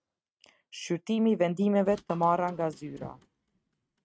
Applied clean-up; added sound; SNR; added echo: neural mask model RNNoise.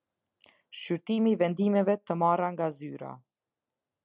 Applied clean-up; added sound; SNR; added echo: none; none; none; none.